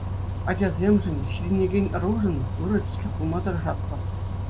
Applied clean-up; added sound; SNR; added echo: none; Bus; 2 dB; none.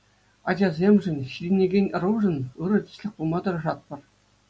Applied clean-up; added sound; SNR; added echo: none; none; none; none.